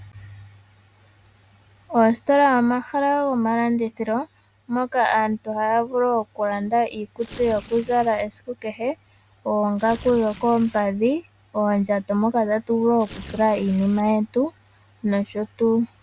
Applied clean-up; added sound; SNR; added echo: none; Tearing; 16 dB; none.